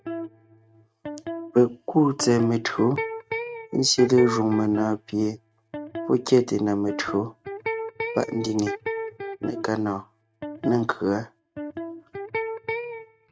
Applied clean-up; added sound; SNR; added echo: neural mask model RNNoise.